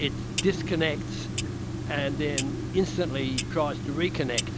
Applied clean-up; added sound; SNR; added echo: none; Clock; 2 dB; none.